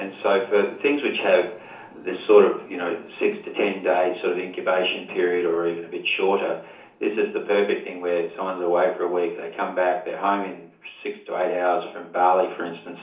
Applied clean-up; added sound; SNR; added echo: none; none; none; reverberation time 0.8 s.